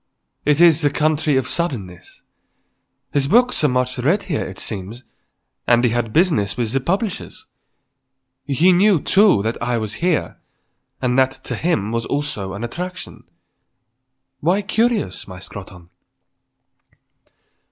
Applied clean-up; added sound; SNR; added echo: none; none; none; none.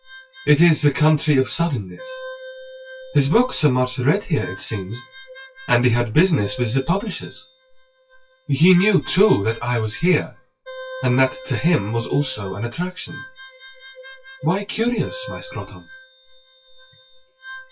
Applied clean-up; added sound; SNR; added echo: classical method WPE with log-MMSE.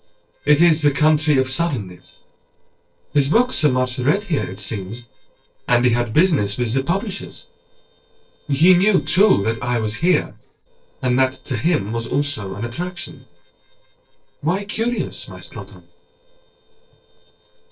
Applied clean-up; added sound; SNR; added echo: neural separator model SepFormer DNS4.